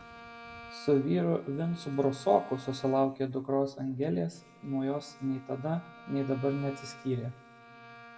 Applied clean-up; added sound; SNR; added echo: none; Bowed string instrument; 19 dB; reverberation time 1.2 s.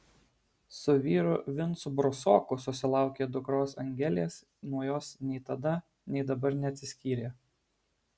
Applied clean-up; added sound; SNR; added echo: none; none; none; none.